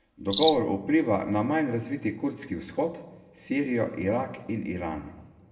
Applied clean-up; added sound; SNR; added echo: none; Cricket; 12 dB; reverberation time 1.3 s.